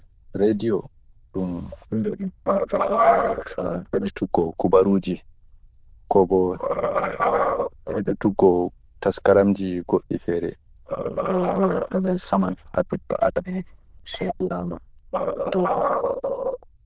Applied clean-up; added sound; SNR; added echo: neural diffusion model UNIVERSE++.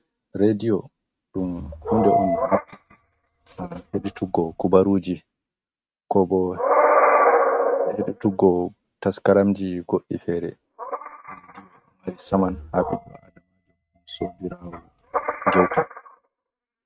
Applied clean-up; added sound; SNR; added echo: neural mask model RNNoise.